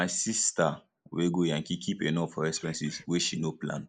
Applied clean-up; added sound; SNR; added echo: neural mask model Resemble Enhance denoiser.